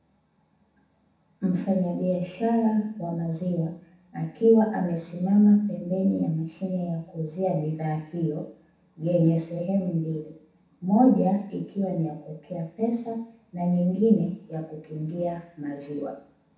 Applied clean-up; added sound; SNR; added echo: none; none; none; reverberation time 0.7 s.